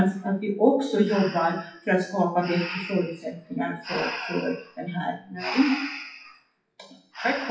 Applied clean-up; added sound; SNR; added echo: classical method WPE with log-MMSE.